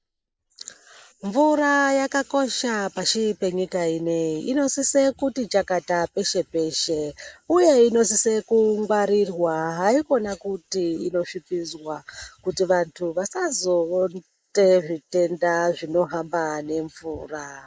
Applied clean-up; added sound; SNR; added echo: neural mask model Resemble Enhance denoiser.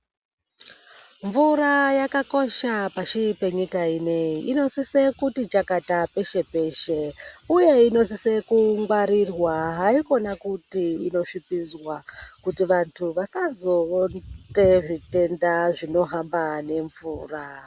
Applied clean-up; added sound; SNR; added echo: none; none; none; none.